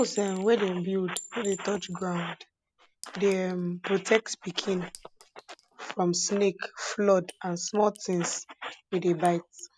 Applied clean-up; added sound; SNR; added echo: none; Chink, clink; 20 dB; none.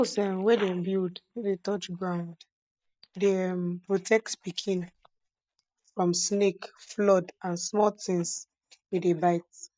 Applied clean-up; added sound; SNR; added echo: neural mask model DeepFilterNet 3.